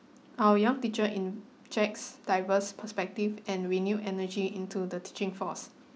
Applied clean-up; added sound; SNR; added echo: none; none; none; none.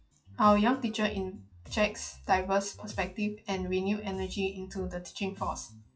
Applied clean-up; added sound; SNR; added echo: classical method WPE with log-MMSE.